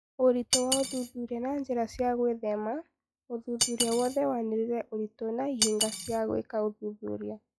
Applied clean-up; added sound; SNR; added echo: classical method log-MMSE.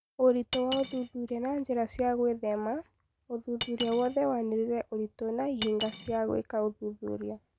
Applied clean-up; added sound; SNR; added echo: none; Cutlery, silverware; 4 dB; none.